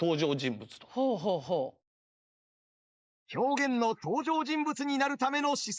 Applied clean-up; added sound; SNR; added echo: neural mask model Resemble Enhance denoiser.